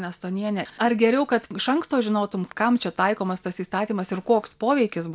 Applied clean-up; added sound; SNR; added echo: none; none; none; none.